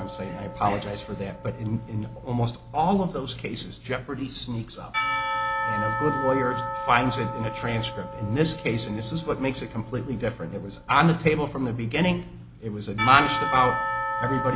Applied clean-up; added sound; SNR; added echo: none; Church bell / Percussion; 6 dB; none.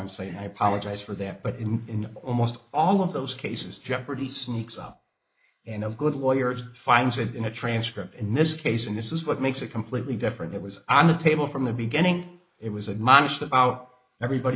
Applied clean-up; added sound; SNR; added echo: neural mask model Resemble Enhance denoiser.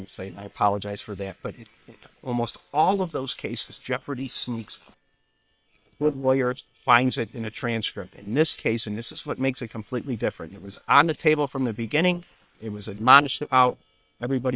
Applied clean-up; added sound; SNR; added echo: neural separator model SepFormer WHAM!.